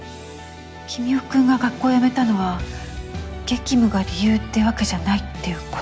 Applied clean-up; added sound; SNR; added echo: none; none; none; none.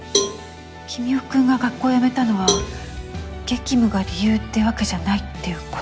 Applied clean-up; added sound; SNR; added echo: none; Cowbell; 7 dB; none.